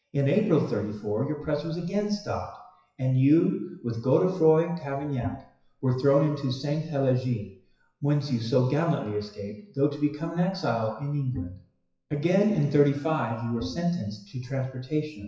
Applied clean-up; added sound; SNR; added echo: classical method WPE with log-MMSE.